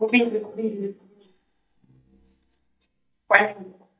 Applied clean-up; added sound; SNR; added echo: neural mask model DeepFilterNet 3.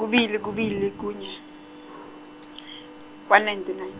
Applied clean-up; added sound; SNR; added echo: none; none; none; none.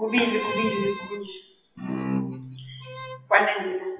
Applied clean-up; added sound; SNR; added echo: classical method WPE with log-MMSE.